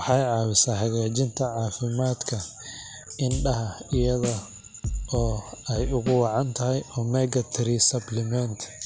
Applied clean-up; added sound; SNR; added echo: none; Drum kit; 7 dB; none.